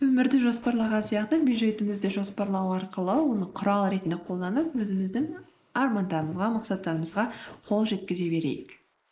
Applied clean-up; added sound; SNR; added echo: neural mask model Resemble Enhance denoiser.